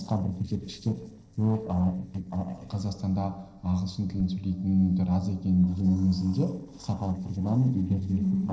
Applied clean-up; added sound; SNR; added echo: neural separator model SepFormer DNS4.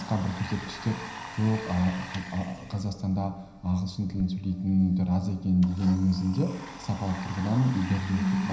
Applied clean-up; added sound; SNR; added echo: none; Domestic sounds, home sounds; 15 dB; reverberation time 0.9 s.